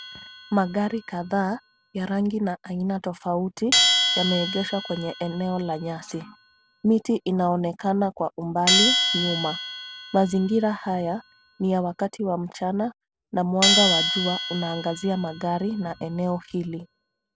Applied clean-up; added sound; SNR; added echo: none; Bell; 3 dB; none.